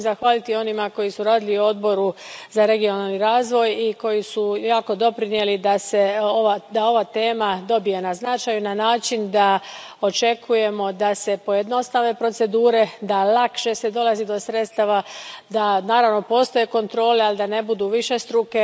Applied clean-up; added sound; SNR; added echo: none; none; none; none.